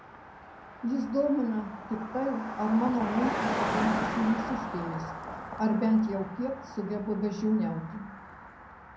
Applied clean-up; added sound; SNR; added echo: none; Car passing by; 6 dB; reverberation time 0.5 s.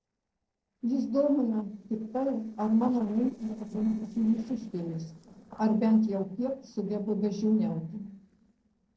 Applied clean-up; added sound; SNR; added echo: neural separator model SepFormer DNS4.